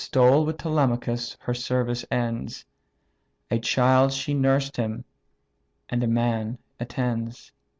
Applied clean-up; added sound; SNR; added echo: none; none; none; none.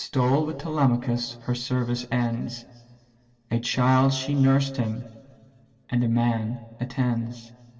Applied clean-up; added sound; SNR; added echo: none; none; none; reverberation time 2.0 s.